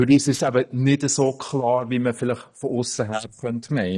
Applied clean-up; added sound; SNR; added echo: neural mask model DeepFilterNet 3.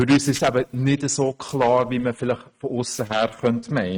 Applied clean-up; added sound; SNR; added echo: neural mask model RNNoise.